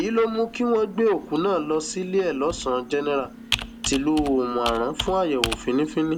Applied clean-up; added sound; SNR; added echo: none; Computer keyboard; 11 dB; none.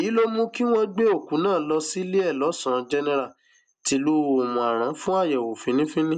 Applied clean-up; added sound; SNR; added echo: none; none; none; none.